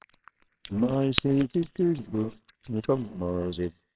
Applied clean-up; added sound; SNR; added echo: neural separator model SepFormer WHAMR!.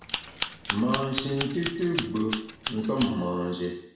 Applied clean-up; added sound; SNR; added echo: none; Scissors; 6 dB; reverberation time 0.6 s.